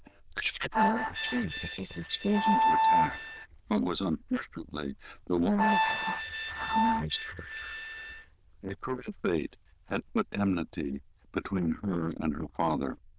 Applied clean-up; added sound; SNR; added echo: neural diffusion model UNIVERSE++.